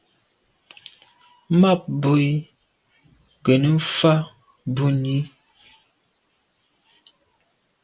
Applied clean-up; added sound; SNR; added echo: none; none; none; none.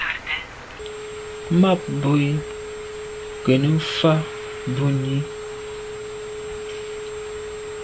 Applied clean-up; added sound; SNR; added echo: none; Telephone; 8 dB; none.